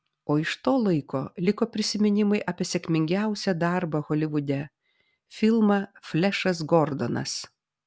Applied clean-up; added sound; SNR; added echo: none; none; none; none.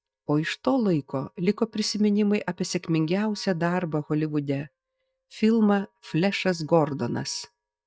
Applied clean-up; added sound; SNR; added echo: neural mask model DeepFilterNet 3.